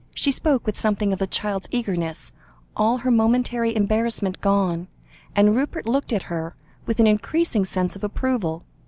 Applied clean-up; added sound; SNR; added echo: none; none; none; none.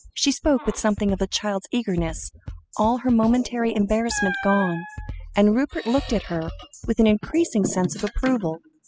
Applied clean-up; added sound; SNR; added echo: classical method spectral subtraction.